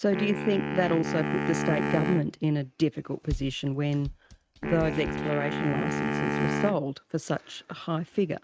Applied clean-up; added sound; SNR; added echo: neural mask model RNNoise.